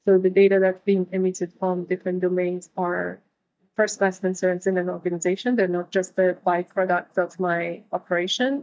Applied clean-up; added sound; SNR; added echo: neural mask model DeepFilterNet 3.